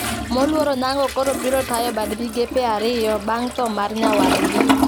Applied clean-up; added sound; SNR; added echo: none; Toilet flush; 2 dB; none.